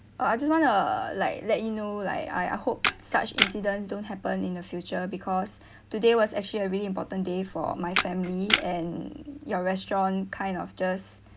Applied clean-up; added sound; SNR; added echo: none; Camera; 2 dB; none.